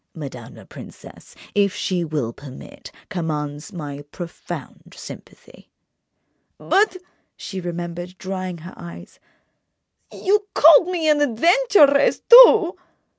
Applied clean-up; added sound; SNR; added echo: none; none; none; none.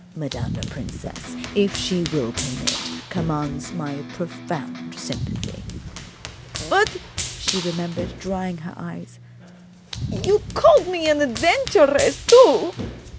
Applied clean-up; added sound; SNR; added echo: none; Electric guitar + Run; 9 dB; none.